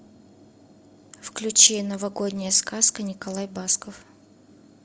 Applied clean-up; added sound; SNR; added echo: none; none; none; none.